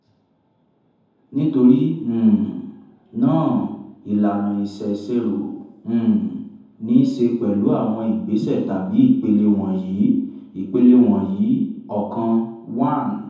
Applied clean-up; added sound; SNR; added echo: none; none; none; reverberation time 0.9 s.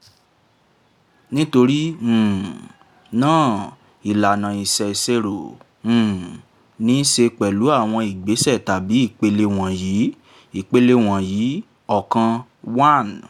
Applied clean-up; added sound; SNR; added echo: none; none; none; none.